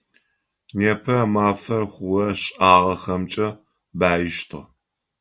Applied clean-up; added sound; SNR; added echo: none; none; none; none.